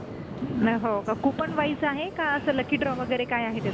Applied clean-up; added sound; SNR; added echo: none; Subway, metro, underground; 9 dB; none.